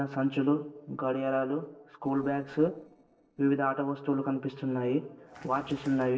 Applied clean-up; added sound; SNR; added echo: neural separator model SepFormer DNS4.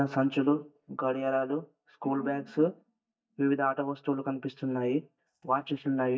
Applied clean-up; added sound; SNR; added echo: neural mask model DeepFilterNet 3.